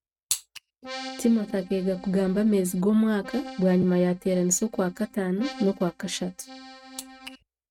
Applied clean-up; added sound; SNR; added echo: neural mask model RNNoise.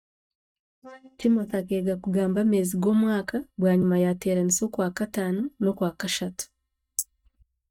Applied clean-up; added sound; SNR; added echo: neural mask model DeepFilterNet 3.